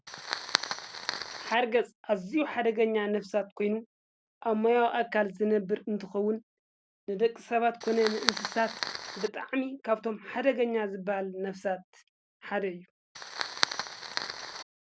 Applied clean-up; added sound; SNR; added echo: none; Fire; 4 dB; none.